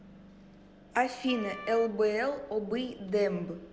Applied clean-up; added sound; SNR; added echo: none; Wind instrument, woodwind instrument; 14 dB; none.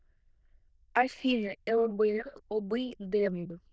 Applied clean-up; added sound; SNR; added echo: neural diffusion model UNIVERSE++.